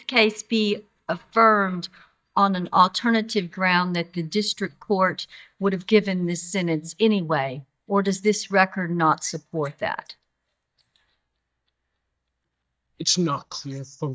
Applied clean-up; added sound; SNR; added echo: neural mask model DeepFilterNet 3.